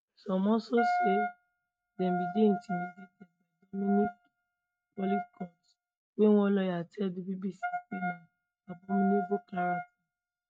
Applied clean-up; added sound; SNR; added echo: neural mask model RNNoise.